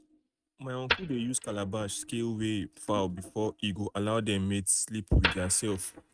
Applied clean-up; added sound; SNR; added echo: neural mask model RNNoise.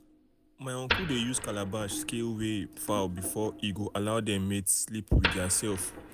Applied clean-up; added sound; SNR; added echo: none; Wood; 8 dB; none.